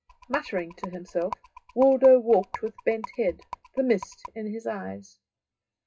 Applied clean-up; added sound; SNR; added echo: classical method WPE with log-MMSE.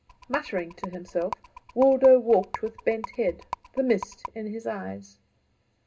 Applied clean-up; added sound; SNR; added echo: none; Rattle; 14 dB; reverberation time 0.2 s.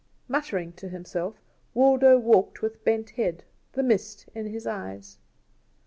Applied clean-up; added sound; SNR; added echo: none; none; none; none.